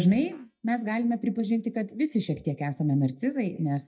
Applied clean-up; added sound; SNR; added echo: neural mask model DeepFilterNet 3.